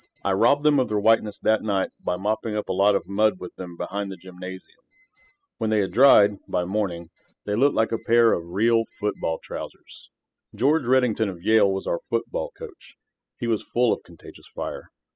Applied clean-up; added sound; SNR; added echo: classical method spectral subtraction.